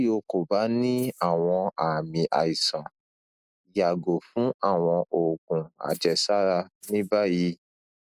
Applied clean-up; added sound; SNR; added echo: neural mask model Resemble Enhance denoiser.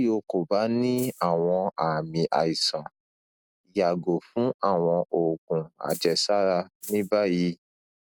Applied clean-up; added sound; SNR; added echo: none; Rattle (instrument); 15 dB; none.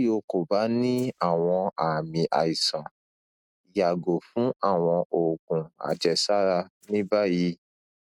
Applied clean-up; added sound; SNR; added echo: neural mask model RNNoise.